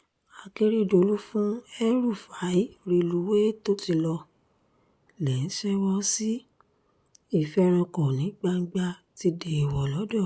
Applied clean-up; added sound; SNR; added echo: none; none; none; none.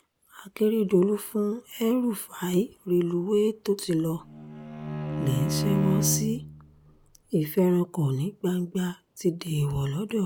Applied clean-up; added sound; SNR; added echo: none; Bowed string instrument; 3 dB; none.